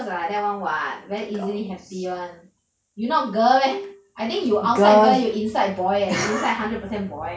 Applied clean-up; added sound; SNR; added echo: none; Marimba, xylophone; 15 dB; none.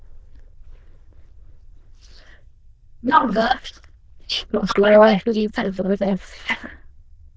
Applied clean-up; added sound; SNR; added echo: neural diffusion model UNIVERSE++.